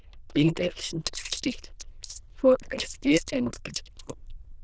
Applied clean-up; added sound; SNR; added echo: neural diffusion model UNIVERSE++.